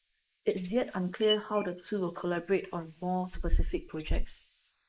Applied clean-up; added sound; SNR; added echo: neural mask model Resemble Enhance denoiser.